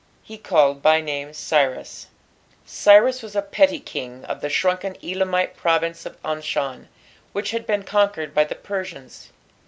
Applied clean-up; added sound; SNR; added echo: none; none; none; none.